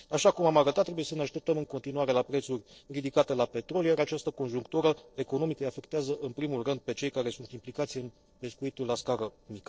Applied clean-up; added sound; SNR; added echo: neural separator model SepFormer DNS4.